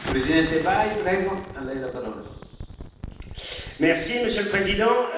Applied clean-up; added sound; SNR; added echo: none; Explosion; 12 dB; reverberation time 0.9 s.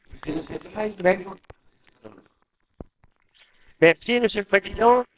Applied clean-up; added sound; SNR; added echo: neural separator model SepFormer WHAMR!.